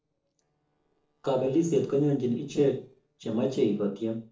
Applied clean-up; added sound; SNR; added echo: neural separator model SepFormer DNS4.